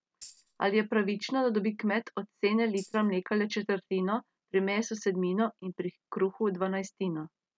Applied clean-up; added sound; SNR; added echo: none; Tambourine; 15 dB; none.